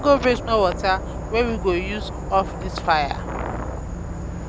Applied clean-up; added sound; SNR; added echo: none; Insect / Frog; 6 dB; none.